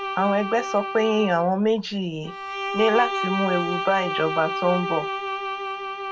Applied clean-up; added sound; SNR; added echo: none; Bowed string instrument; 5 dB; none.